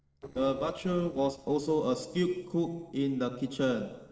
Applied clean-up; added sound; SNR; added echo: neural separator model SepFormer DNS4.